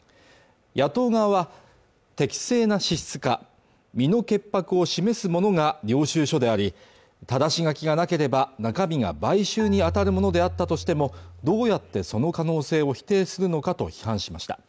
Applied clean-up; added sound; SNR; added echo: none; Marimba, xylophone; 11 dB; none.